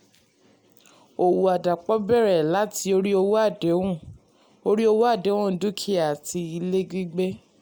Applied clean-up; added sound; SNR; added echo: none; none; none; none.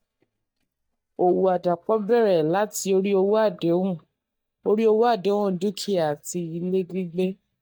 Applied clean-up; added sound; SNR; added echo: neural mask model DeepFilterNet 3.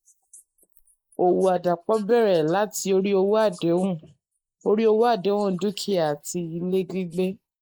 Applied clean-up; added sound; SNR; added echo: neural mask model Resemble Enhance denoiser.